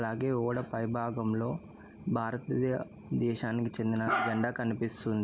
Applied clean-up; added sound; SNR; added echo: none; none; none; none.